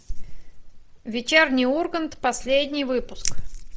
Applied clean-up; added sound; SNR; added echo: none; none; none; none.